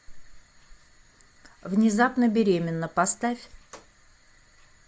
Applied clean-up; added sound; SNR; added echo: none; none; none; none.